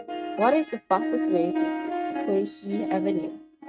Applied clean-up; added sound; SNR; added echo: neural mask model RNNoise.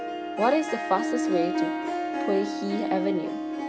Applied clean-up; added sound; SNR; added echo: none; Harp; 0 dB; none.